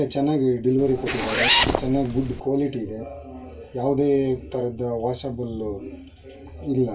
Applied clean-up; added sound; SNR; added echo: none; Zipper (clothing); -1 dB; reverberation time 0.1 s.